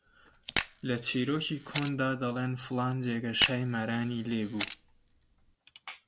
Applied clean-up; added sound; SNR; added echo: none; Camera; 1 dB; none.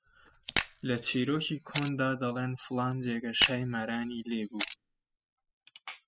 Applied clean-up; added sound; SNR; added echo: classical method spectral subtraction.